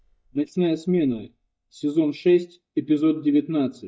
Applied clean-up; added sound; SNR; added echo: neural mask model DeepFilterNet 3.